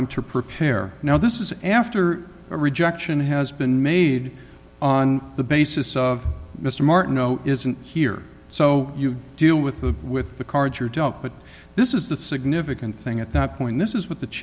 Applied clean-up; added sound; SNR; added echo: none; none; none; none.